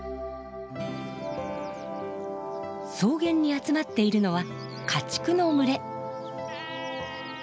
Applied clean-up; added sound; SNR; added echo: none; none; none; none.